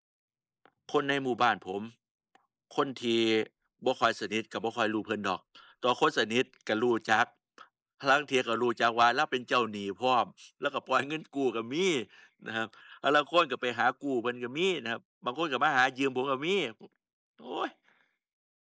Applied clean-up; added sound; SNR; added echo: neural mask model Resemble Enhance denoiser.